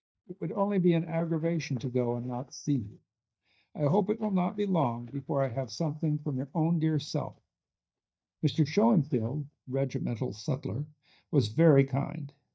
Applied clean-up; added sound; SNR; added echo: neural mask model DeepFilterNet 3.